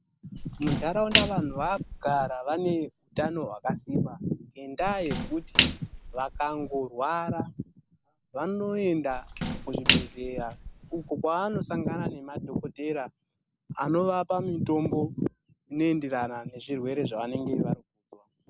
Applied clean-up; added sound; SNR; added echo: none; Splash, splatter; 4 dB; none.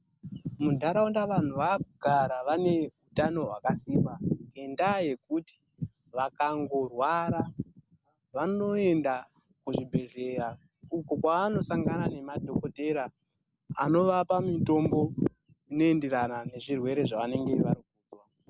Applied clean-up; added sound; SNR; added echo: none; none; none; none.